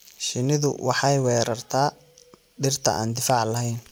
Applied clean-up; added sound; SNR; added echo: none; none; none; none.